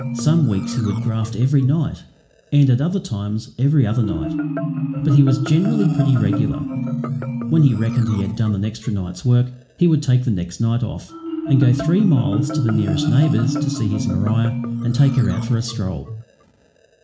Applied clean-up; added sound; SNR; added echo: none; Marimba, xylophone; 6 dB; reverberation time 0.4 s.